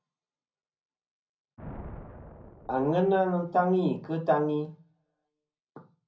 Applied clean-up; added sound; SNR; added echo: none; Thunder; 19 dB; reverberation time 0.4 s.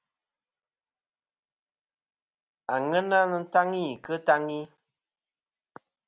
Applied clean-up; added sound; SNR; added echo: none; none; none; none.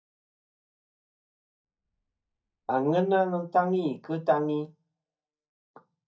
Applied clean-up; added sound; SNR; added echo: neural mask model DeepFilterNet 3.